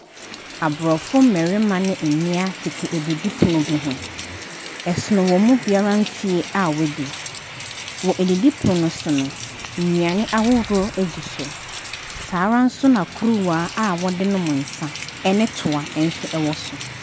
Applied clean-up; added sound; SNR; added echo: none; Rain; 13 dB; none.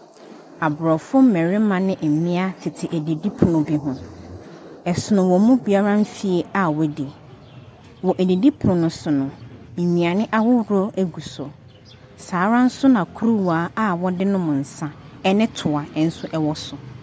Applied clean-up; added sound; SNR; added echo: none; none; none; none.